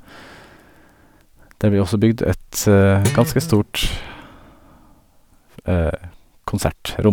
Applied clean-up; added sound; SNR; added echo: none; Guitar; 7 dB; none.